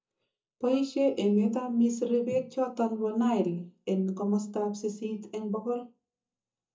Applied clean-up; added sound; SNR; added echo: neural mask model DeepFilterNet 3.